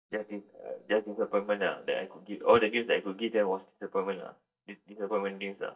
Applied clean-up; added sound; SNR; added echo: neural mask model DeepFilterNet 3.